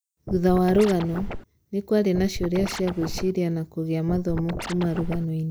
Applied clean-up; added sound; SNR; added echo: none; Scratching (performance technique); 8 dB; none.